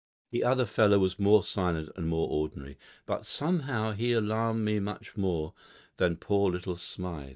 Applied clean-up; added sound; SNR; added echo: neural mask model DeepFilterNet 3.